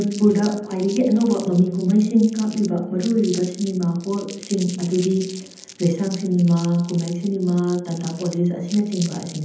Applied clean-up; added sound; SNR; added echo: none; Crumpling, crinkling; 19 dB; reverberation time 0.8 s.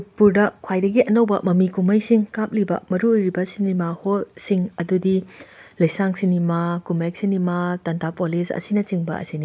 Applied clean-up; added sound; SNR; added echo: none; none; none; none.